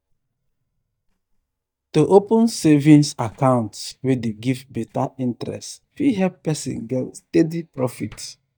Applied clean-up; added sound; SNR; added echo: neural mask model DeepFilterNet 3.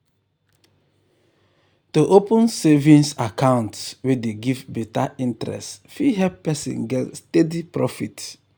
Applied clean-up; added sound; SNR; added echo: none; none; none; none.